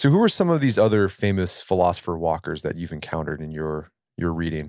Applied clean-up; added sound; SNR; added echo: none; none; none; none.